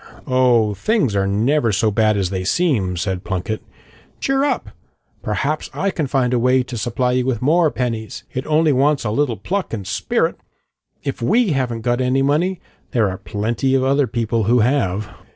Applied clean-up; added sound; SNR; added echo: none; none; none; none.